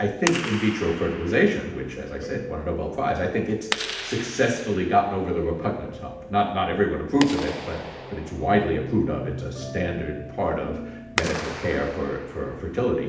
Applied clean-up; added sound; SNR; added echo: none; Clapping; 11 dB; reverberation time 0.8 s.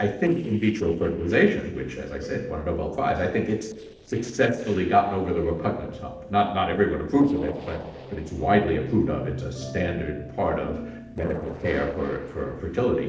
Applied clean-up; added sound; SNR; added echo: neural separator model SepFormer DNS4.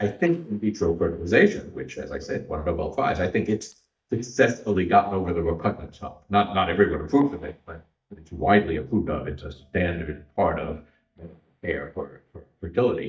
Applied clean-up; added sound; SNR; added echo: neural mask model DeepFilterNet 3.